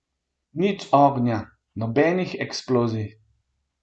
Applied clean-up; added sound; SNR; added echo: none; none; none; none.